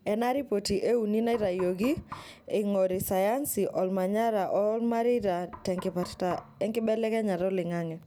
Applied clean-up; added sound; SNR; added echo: none; Knock; 20 dB; none.